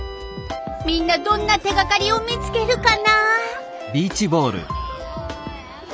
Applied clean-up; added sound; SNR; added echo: none; none; none; none.